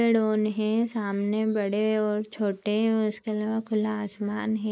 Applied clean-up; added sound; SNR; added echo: neural mask model Resemble Enhance denoiser.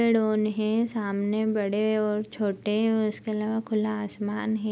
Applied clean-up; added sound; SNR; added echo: none; none; none; none.